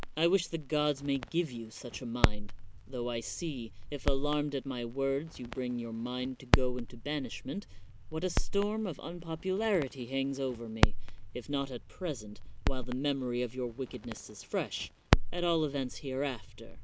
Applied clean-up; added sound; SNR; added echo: none; Crackle; -1 dB; none.